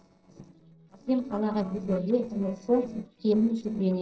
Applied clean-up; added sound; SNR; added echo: neural separator model SepFormer DNS4.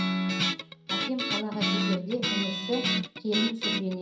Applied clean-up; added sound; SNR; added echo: none; Guitar; -3 dB; reverberation time 0.6 s.